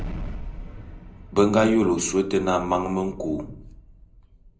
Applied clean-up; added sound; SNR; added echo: none; Explosion; 13 dB; reverberation time 0.5 s.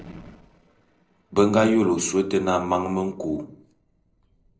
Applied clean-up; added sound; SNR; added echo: neural separator model SepFormer DNS4.